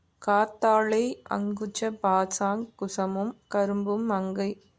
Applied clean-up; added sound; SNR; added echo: none; none; none; none.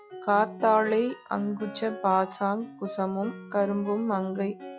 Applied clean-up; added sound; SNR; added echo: classical method log-MMSE.